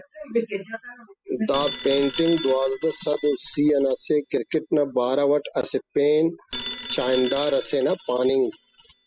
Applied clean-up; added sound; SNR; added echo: classical method spectral subtraction.